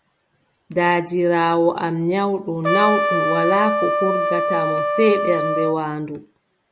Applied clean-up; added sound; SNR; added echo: none; Trumpet; 0 dB; none.